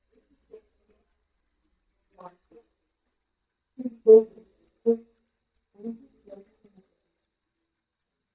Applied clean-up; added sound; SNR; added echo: neural mask model DeepFilterNet 3.